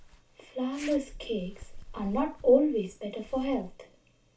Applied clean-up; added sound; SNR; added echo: none; Zipper (clothing); 16 dB; reverberation time 0.2 s.